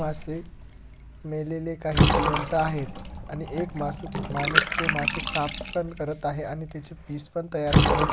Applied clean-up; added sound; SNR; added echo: none; Bathtub (filling or washing) / Water; -3 dB; none.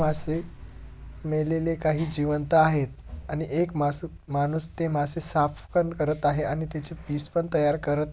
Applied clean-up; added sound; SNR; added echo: none; none; none; none.